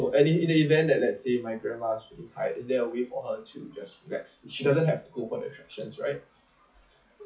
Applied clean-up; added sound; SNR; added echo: classical method WPE with log-MMSE.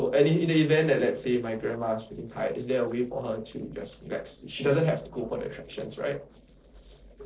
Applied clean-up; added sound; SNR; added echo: neural separator model SepFormer DNS4.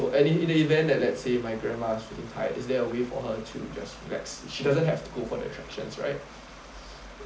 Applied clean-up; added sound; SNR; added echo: none; Stream; 19 dB; reverberation time 0.4 s.